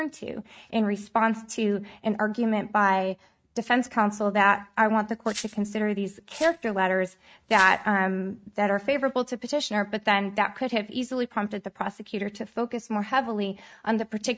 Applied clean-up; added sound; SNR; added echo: neural mask model RNNoise.